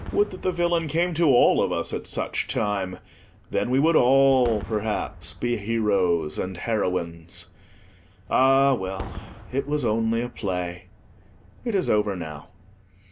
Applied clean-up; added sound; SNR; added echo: none; Fireworks; 19 dB; none.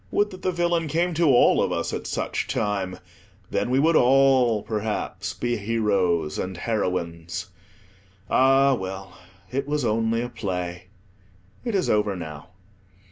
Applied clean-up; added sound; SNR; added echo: none; none; none; none.